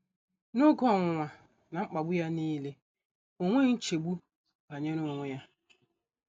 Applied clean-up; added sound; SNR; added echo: none; none; none; none.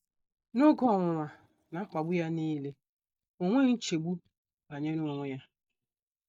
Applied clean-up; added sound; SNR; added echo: neural mask model DeepFilterNet 3.